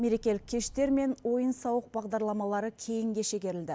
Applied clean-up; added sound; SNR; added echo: none; none; none; none.